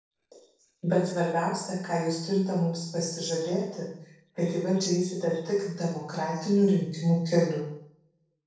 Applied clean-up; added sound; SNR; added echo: neural separator model SepFormer DNS4.